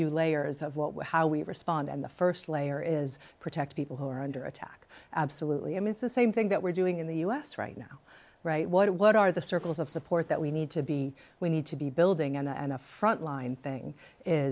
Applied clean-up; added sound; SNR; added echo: none; none; none; none.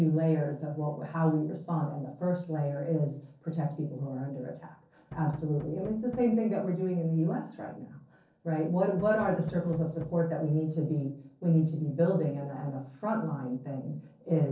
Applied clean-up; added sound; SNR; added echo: neural separator model SepFormer DNS4.